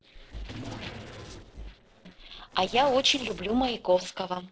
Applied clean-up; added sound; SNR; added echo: neural separator model SepFormer DNS4.